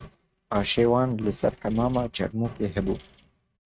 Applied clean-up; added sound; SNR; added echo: neural mask model RNNoise.